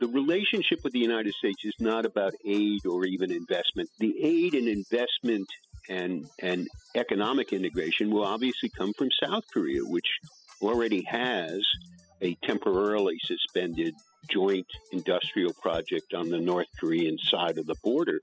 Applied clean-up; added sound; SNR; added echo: classical method spectral subtraction.